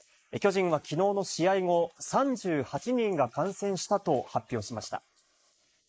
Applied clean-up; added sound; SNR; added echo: neural mask model Resemble Enhance denoiser.